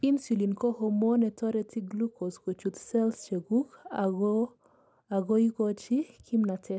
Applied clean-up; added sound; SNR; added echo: none; none; none; none.